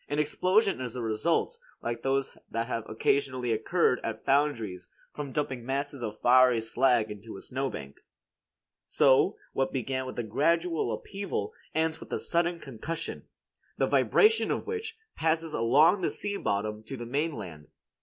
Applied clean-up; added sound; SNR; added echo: none; none; none; none.